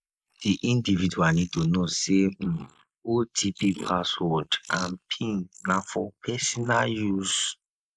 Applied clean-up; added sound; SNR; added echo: neural mask model Resemble Enhance denoiser.